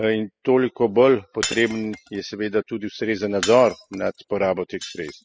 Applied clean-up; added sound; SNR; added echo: classical method spectral subtraction.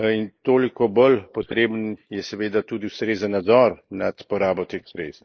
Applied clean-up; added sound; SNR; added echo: neural mask model Resemble Enhance denoiser.